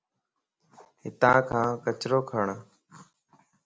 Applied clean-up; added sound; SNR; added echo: none; none; none; none.